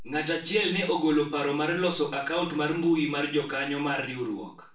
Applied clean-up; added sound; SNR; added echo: none; none; none; reverberation time 0.3 s.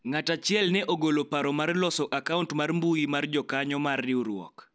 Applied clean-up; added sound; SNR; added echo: none; none; none; none.